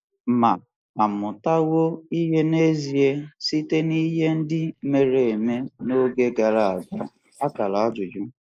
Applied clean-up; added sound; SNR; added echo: neural mask model Resemble Enhance denoiser.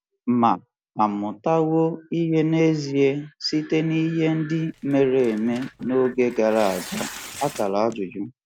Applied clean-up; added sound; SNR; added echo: none; Tearing; 18 dB; none.